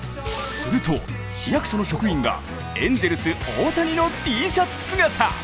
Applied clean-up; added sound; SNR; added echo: none; none; none; none.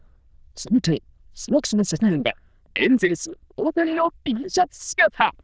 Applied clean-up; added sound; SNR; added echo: neural diffusion model UNIVERSE++.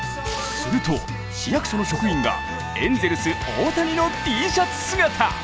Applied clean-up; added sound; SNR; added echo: none; Trumpet; 9 dB; none.